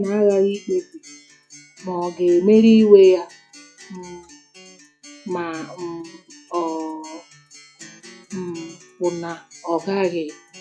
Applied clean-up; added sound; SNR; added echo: classical method log-MMSE.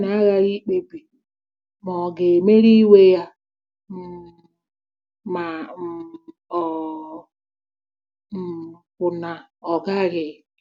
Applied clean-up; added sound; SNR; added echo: none; none; none; none.